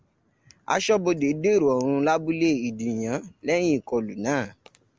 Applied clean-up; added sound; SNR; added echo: none; none; none; none.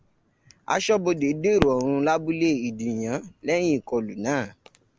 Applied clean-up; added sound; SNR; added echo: none; Fireworks; 14 dB; none.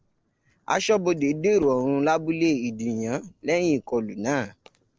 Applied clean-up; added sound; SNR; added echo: neural separator model SepFormer DNS4.